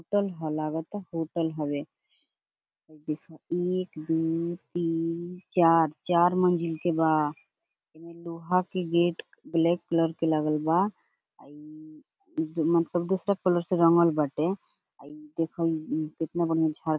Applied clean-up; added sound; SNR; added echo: none; none; none; none.